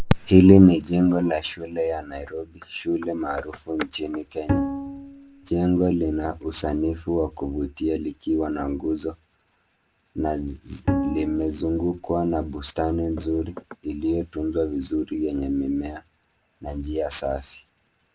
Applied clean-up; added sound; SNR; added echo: none; Bowed string instrument; 6 dB; none.